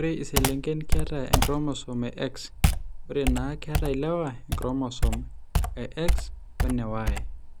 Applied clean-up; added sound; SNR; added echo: none; Computer keyboard; -4 dB; none.